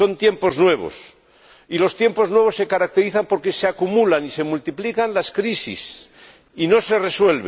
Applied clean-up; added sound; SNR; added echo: none; none; none; none.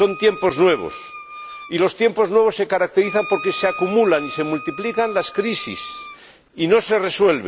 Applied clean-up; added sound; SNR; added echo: none; Wind instrument, woodwind instrument; 15 dB; none.